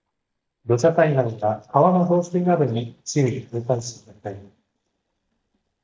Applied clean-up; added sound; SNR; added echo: neural mask model DeepFilterNet 3.